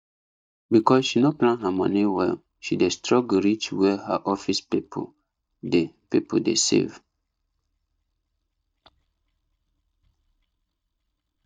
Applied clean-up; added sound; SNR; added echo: neural mask model DeepFilterNet 3.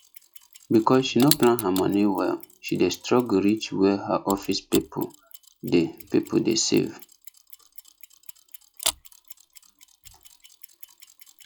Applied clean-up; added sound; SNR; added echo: classical method log-MMSE.